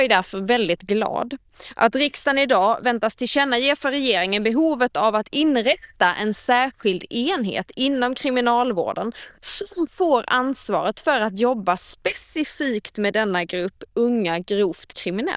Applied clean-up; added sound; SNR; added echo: neural diffusion model UNIVERSE++.